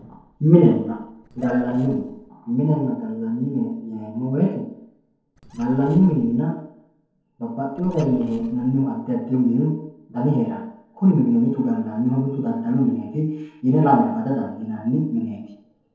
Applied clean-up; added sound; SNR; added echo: neural separator model SepFormer DNS4.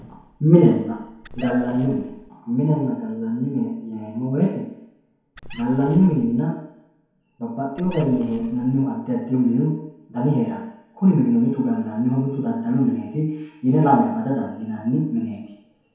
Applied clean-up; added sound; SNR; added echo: none; Squeak; 19 dB; reverberation time 0.9 s.